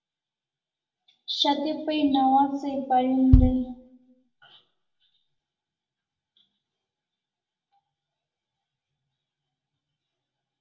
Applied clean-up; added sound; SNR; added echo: none; Bass drum; -4 dB; reverberation time 0.5 s.